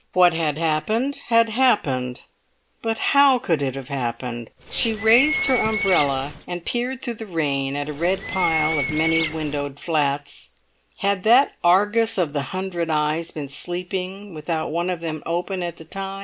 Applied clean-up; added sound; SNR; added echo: none; Bird; 4 dB; none.